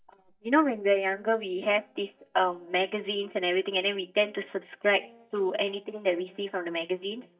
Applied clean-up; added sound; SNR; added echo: neural mask model DeepFilterNet 3.